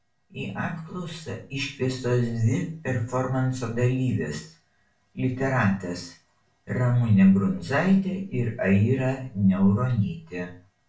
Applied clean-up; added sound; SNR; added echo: none; none; none; reverberation time 0.3 s.